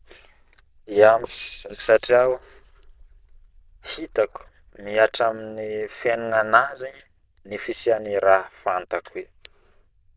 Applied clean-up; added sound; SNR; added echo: neural diffusion model UNIVERSE++.